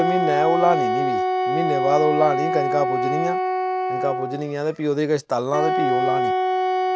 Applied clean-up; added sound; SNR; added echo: none; Wind instrument, woodwind instrument; -2 dB; none.